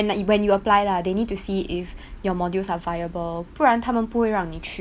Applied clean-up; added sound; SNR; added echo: none; none; none; none.